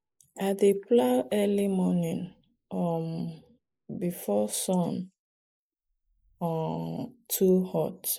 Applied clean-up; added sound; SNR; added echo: neural mask model Resemble Enhance denoiser.